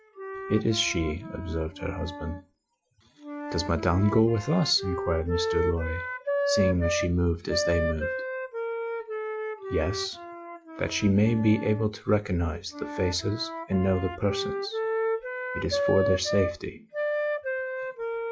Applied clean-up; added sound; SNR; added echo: classical method log-MMSE.